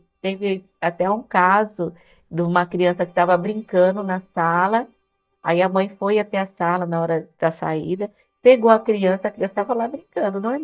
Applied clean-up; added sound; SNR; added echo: neural mask model DeepFilterNet 3.